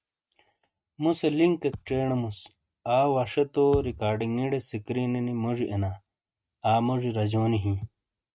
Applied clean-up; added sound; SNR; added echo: neural mask model RNNoise.